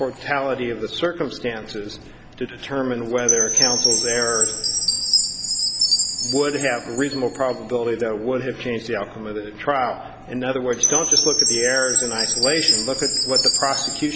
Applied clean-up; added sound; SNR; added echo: none; Chime; -1 dB; none.